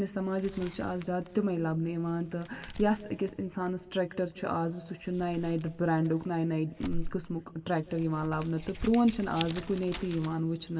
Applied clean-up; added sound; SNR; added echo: none; Crumpling, crinkling; 12 dB; reverberation time 1.3 s.